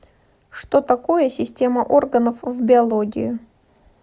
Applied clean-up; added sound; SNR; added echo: none; none; none; none.